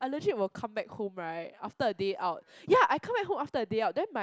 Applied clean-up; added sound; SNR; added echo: none; none; none; none.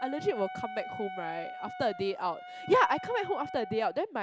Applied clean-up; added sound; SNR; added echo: none; Wind instrument, woodwind instrument; 11 dB; none.